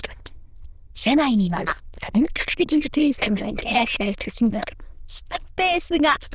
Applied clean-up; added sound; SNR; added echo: neural diffusion model UNIVERSE++.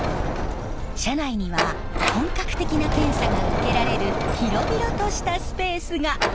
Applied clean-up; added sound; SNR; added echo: none; Sliding door; -3 dB; none.